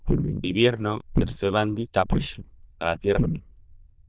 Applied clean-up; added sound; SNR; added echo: neural diffusion model UNIVERSE++.